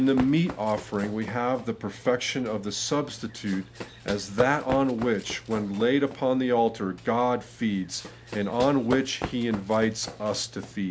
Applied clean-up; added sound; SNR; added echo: none; Run; 13 dB; none.